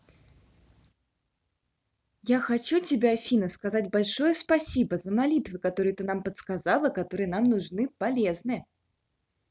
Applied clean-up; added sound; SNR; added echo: none; none; none; none.